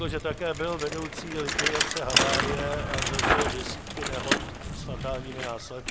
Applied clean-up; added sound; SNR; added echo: none; Bicycle; -4 dB; none.